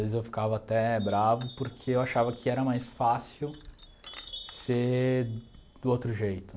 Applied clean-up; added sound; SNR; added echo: none; Chime; 17 dB; none.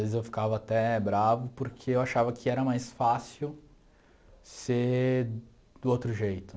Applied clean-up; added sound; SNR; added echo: none; none; none; none.